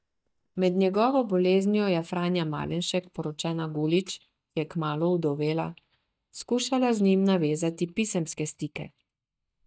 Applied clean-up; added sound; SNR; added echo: neural mask model DeepFilterNet 3.